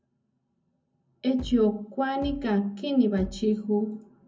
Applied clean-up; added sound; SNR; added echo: none; Bass drum; 15 dB; reverberation time 0.3 s.